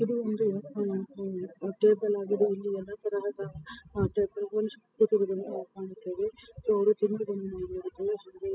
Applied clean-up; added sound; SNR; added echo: classical method spectral subtraction.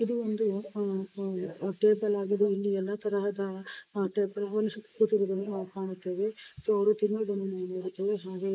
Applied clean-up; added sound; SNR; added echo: neural mask model Resemble Enhance denoiser.